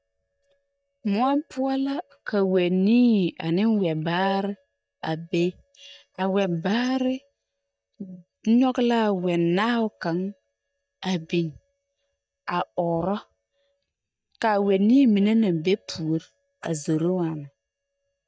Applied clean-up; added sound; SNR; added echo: neural mask model DeepFilterNet 3.